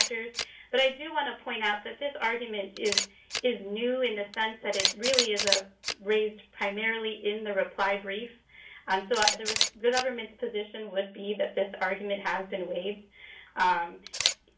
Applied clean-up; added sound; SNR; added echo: none; Camera; 5 dB; reverberation time 0.3 s.